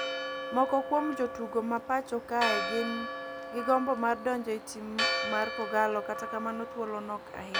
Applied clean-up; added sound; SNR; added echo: none; Church bell; 4 dB; none.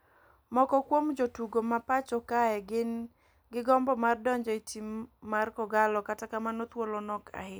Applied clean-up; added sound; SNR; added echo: none; none; none; none.